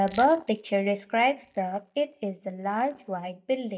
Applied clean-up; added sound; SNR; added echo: neural mask model DeepFilterNet 3.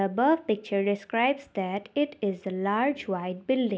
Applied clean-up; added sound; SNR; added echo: none; none; none; none.